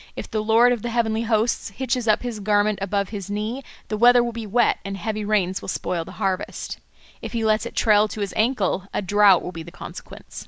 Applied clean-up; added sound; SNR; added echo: none; none; none; none.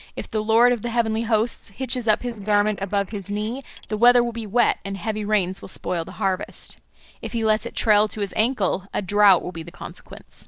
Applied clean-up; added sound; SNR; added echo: neural separator model SepFormer DNS4.